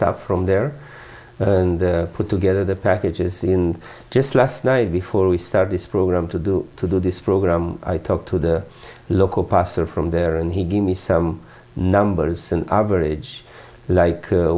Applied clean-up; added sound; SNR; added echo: none; none; none; none.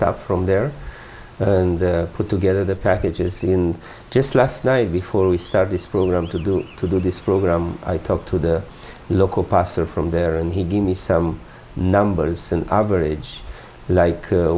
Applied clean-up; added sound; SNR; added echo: none; Chirp, tweet; 20 dB; none.